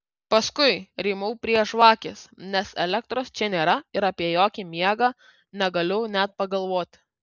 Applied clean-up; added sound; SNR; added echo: none; none; none; none.